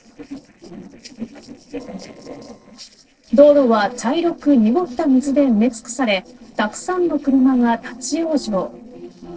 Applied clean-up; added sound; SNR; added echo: neural separator model SepFormer DNS4.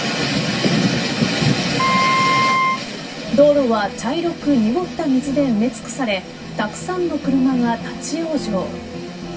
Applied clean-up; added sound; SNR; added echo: none; Wind instrument, woodwind instrument; -1 dB; reverberation time 0.2 s.